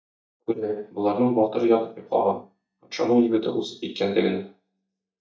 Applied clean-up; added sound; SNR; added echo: neural mask model DeepFilterNet 3.